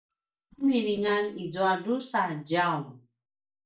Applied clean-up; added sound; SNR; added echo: neural mask model DeepFilterNet 3.